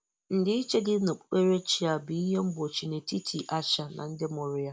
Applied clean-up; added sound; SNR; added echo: none; none; none; none.